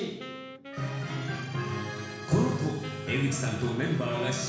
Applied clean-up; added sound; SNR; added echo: none; Wind instrument, woodwind instrument; 13 dB; reverberation time 1.1 s.